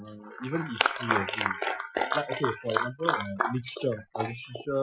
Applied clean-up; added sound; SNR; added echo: classical method Wiener filter.